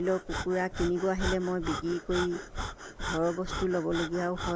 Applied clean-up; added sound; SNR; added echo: none; Breathing; 6 dB; none.